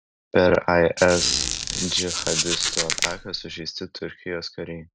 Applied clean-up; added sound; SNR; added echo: none; Squeak; 2 dB; none.